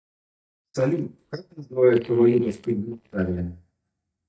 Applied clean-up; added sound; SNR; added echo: neural mask model DeepFilterNet 3.